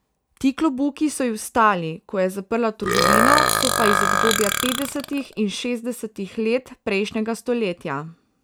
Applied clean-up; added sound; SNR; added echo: none; Burping, eructation; -3 dB; none.